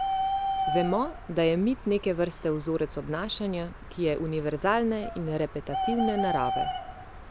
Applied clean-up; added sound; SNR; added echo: none; Bird; 4 dB; none.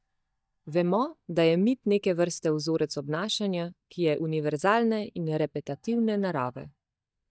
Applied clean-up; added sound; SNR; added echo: neural mask model DeepFilterNet 3.